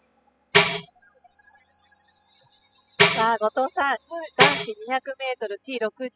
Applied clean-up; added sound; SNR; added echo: classical method spectral subtraction.